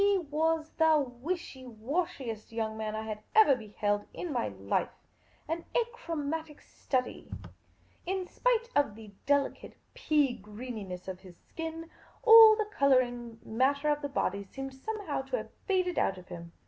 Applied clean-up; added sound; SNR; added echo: none; none; none; none.